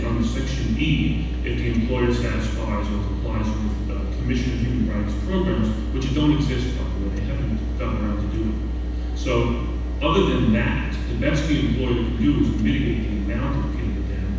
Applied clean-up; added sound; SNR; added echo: none; Mechanisms; 15 dB; reverberation time 1.1 s.